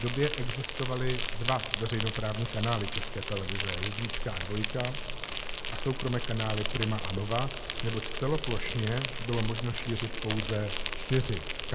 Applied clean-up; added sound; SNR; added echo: none; Insect; 0 dB; none.